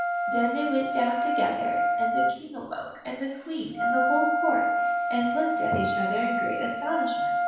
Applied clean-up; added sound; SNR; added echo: none; Wind instrument, woodwind instrument; -3 dB; reverberation time 0.9 s.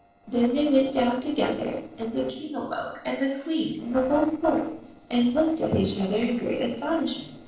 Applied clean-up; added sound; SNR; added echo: neural separator model SepFormer DNS4.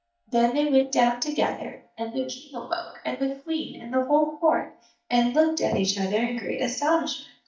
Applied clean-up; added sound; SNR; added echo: neural mask model DeepFilterNet 3.